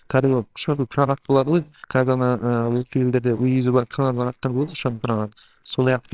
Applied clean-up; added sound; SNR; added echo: neural separator model SepFormer WHAMR!.